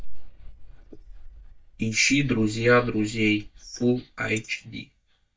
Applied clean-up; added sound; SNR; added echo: neural mask model DeepFilterNet 3.